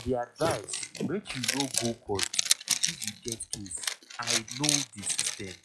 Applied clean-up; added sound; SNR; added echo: classical method log-MMSE.